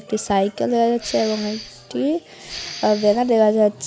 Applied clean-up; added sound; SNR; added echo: none; Respiratory sounds; 15 dB; none.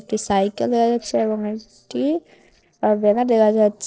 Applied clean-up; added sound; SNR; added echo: neural separator model SepFormer DNS4.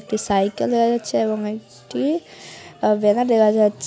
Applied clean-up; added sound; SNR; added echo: none; none; none; none.